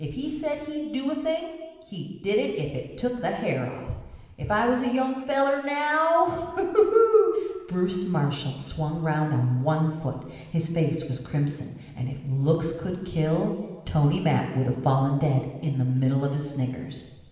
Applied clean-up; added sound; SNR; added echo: none; none; none; reverberation time 1.2 s.